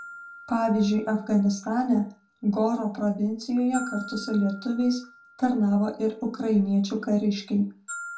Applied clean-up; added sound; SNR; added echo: none; Glockenspiel; 19 dB; reverberation time 0.3 s.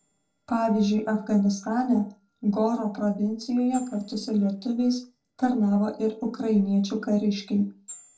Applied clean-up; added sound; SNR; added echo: neural separator model SepFormer DNS4.